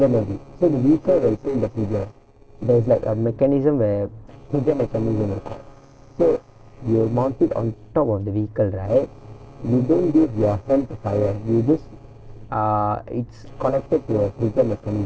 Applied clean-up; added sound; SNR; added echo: neural separator model SepFormer DNS4.